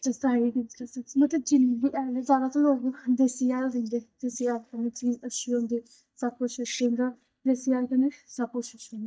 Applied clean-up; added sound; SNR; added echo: neural mask model DeepFilterNet 3.